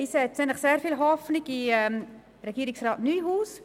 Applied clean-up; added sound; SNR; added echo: none; none; none; none.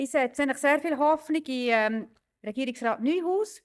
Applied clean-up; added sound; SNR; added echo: neural mask model DeepFilterNet 3.